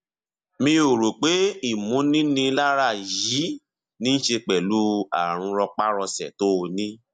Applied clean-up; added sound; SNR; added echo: none; none; none; none.